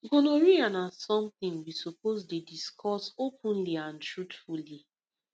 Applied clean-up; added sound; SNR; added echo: none; none; none; none.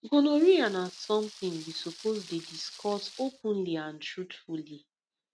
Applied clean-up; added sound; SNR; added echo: none; Rain; 18 dB; none.